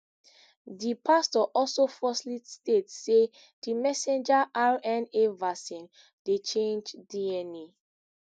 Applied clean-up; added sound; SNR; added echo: none; none; none; none.